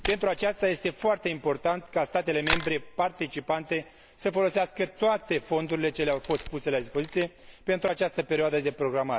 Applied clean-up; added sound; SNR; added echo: none; Camera; 13 dB; none.